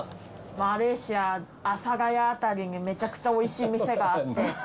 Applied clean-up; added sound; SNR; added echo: none; none; none; none.